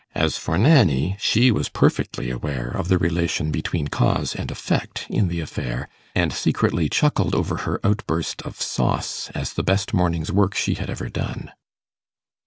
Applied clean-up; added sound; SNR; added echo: none; none; none; none.